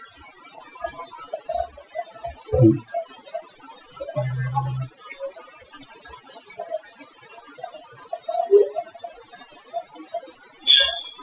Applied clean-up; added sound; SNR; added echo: classical method Wiener filter.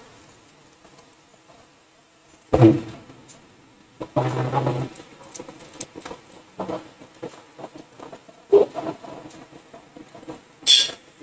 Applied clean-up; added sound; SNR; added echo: neural mask model RNNoise.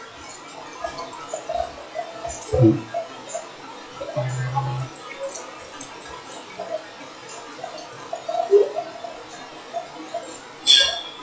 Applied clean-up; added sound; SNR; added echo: classical method log-MMSE.